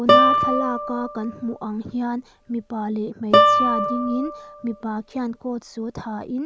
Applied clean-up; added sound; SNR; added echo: none; Guitar; -5 dB; none.